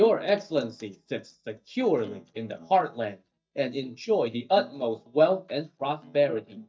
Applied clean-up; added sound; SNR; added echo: neural mask model DeepFilterNet 3.